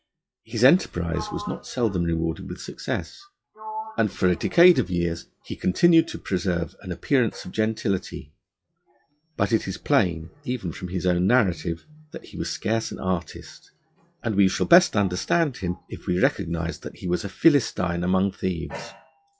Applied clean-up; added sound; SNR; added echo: classical method log-MMSE.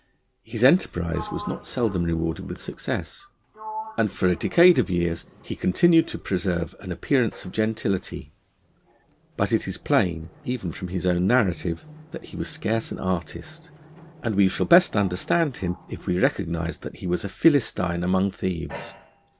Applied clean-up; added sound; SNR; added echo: none; Sliding door; 20 dB; none.